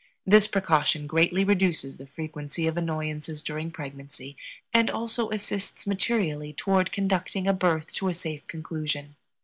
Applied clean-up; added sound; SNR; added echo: none; none; none; none.